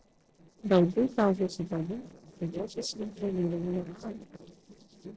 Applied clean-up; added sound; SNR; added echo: neural separator model SepFormer DNS4.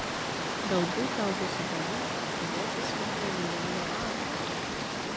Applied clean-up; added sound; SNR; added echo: none; Water; -5 dB; none.